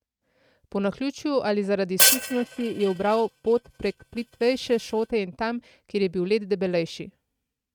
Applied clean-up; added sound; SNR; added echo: neural mask model RNNoise.